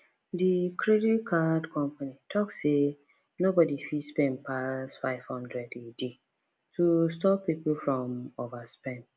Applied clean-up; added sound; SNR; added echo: none; none; none; none.